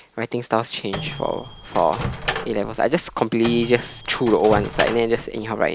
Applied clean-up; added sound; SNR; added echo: none; Microwave oven; 9 dB; none.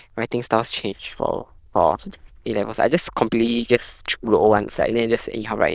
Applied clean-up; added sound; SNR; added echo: neural diffusion model UNIVERSE++.